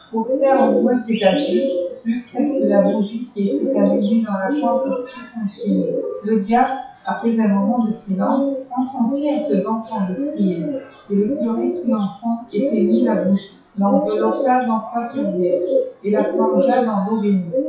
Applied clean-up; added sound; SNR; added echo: classical method WPE with log-MMSE.